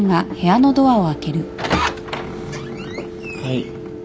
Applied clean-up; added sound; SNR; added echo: none; Motor vehicle (road) / Engine + Telephone; 11 dB; none.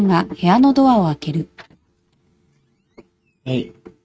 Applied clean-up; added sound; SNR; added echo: neural mask model RNNoise.